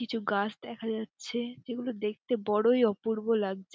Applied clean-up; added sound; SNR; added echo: none; none; none; none.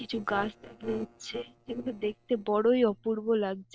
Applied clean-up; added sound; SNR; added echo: neural separator model SepFormer DNS4.